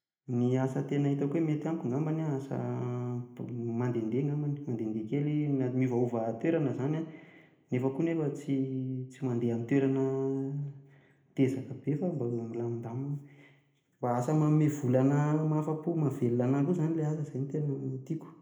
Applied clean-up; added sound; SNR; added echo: none; none; none; reverberation time 0.8 s.